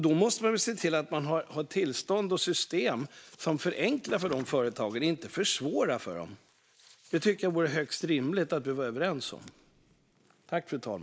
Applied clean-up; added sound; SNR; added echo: neural mask model Resemble Enhance denoiser.